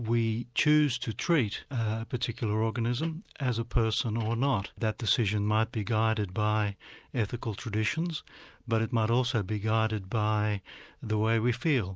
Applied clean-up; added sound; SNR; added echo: none; none; none; none.